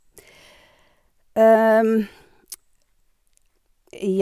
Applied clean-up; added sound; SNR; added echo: none; none; none; none.